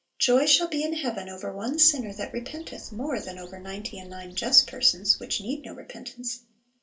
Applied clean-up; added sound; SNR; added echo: none; Bird; 20 dB; reverberation time 0.2 s.